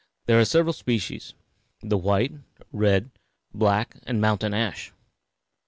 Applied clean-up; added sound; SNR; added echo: none; none; none; none.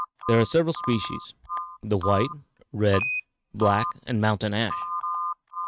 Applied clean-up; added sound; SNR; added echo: neural mask model RNNoise.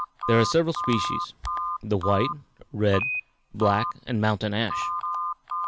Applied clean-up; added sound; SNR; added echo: none; Telephone; 4 dB; none.